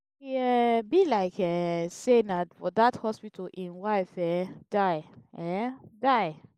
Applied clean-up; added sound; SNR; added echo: neural mask model Resemble Enhance denoiser.